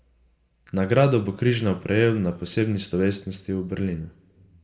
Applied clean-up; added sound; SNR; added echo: none; none; none; reverberation time 1.1 s.